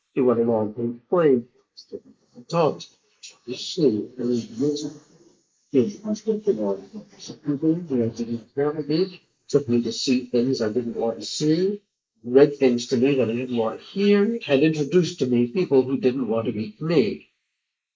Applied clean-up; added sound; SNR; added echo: neural mask model Resemble Enhance denoiser.